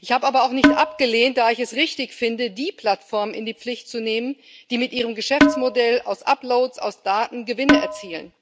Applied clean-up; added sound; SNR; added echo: none; Percussion; -3 dB; none.